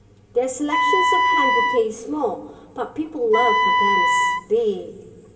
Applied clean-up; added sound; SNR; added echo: none; Wind instrument, woodwind instrument; -4 dB; reverberation time 2.9 s.